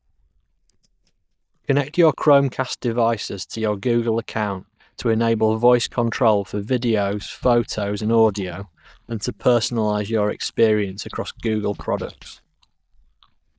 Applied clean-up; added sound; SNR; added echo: neural mask model DeepFilterNet 3.